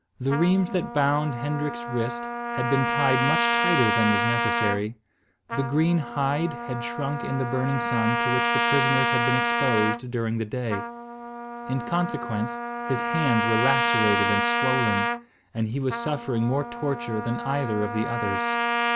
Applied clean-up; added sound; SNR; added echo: none; Trumpet; 0 dB; none.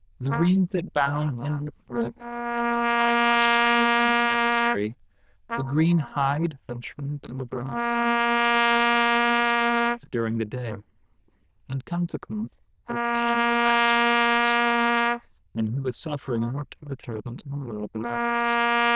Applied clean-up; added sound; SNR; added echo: neural diffusion model UNIVERSE++.